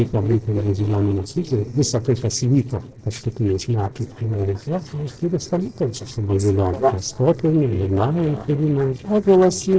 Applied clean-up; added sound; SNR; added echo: neural separator model SepFormer DNS4.